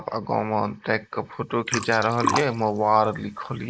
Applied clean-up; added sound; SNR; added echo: neural mask model Resemble Enhance denoiser.